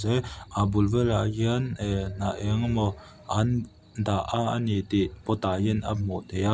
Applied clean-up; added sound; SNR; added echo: none; none; none; none.